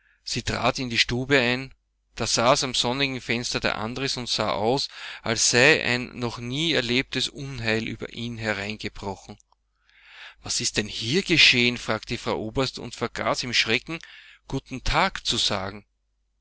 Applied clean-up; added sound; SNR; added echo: none; none; none; none.